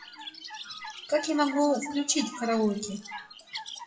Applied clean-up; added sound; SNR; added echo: classical method WPE with log-MMSE.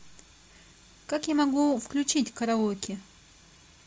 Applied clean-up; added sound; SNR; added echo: none; none; none; none.